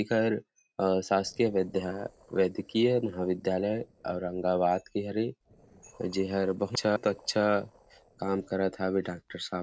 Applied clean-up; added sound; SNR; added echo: neural separator model SepFormer DNS4.